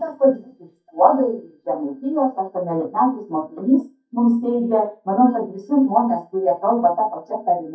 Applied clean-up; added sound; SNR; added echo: neural mask model DeepFilterNet 3.